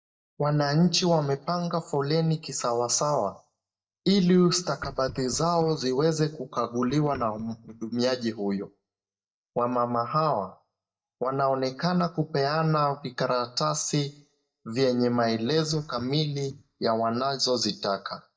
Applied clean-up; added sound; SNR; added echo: neural mask model DeepFilterNet 3.